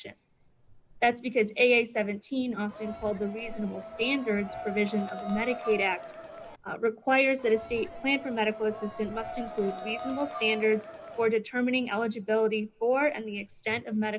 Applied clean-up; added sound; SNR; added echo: none; Crowd; 11 dB; none.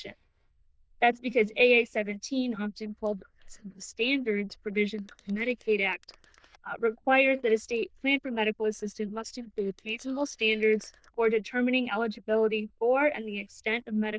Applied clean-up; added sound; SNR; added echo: neural diffusion model UNIVERSE++.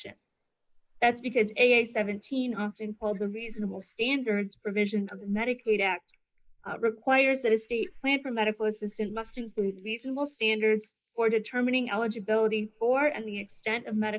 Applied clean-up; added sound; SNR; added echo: neural mask model Resemble Enhance denoiser.